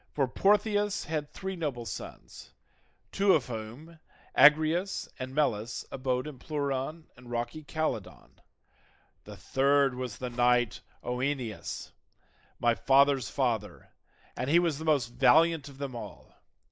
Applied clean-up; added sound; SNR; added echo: neural mask model Resemble Enhance denoiser.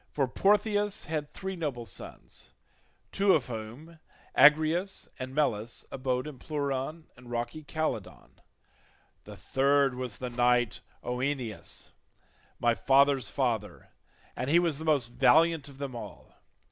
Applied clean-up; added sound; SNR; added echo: none; Zipper (clothing); 18 dB; none.